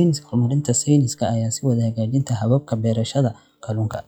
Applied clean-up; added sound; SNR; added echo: classical method log-MMSE.